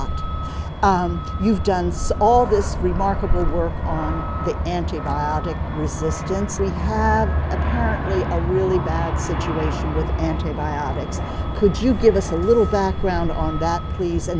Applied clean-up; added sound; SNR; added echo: none; Truck + Aircraft; 1 dB; none.